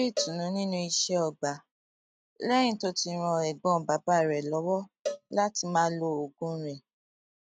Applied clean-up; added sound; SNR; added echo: neural mask model RNNoise.